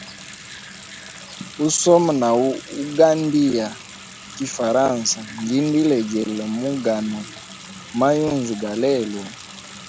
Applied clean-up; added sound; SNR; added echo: none; Bathtub (filling or washing) / Sink (filling or washing) / Water tap, faucet; 17 dB; none.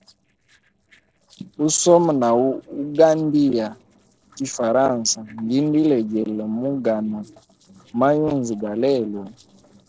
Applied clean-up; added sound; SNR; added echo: neural separator model SepFormer DNS4.